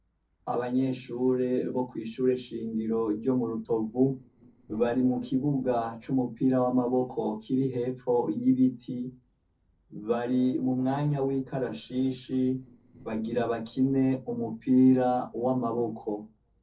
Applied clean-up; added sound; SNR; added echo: neural separator model SepFormer DNS4.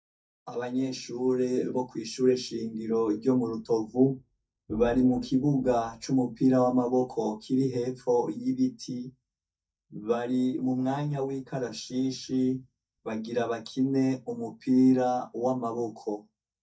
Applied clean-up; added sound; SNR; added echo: neural mask model DeepFilterNet 3.